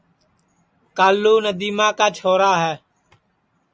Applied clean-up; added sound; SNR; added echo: none; none; none; none.